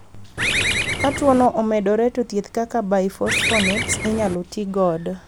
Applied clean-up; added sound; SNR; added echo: none; Bird; 1 dB; none.